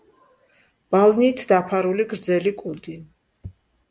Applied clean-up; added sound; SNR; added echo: none; none; none; none.